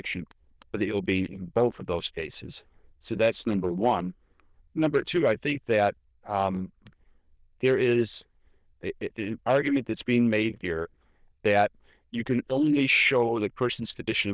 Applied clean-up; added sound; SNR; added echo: neural diffusion model UNIVERSE++.